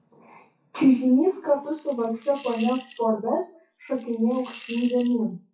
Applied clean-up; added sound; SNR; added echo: classical method WPE with log-MMSE.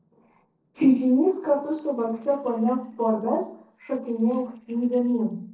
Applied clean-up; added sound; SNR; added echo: neural separator model SepFormer DNS4.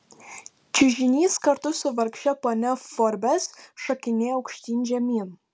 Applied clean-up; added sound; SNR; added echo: none; none; none; none.